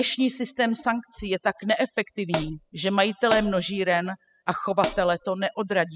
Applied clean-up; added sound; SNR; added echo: classical method spectral subtraction.